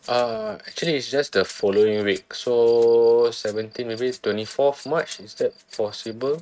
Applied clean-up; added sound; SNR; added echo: neural mask model RNNoise.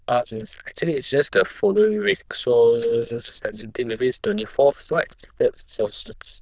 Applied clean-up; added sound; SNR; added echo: neural diffusion model UNIVERSE++.